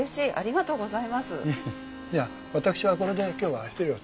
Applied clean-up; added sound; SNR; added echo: none; Bowed string instrument; 15 dB; none.